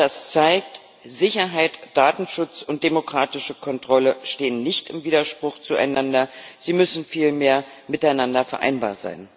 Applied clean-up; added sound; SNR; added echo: none; none; none; none.